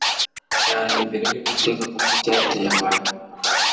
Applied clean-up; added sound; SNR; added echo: none; Scratching (performance technique); -3 dB; reverberation time 1.2 s.